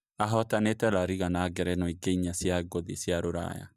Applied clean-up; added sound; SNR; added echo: neural mask model DeepFilterNet 3.